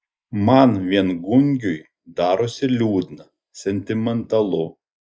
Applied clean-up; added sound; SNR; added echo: neural mask model Resemble Enhance denoiser.